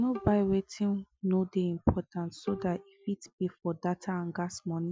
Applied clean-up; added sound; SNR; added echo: classical method Wiener filter.